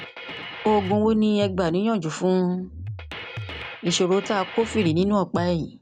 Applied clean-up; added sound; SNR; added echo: none; Drum kit; 12 dB; none.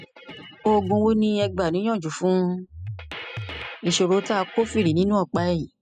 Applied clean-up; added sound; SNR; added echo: classical method spectral subtraction.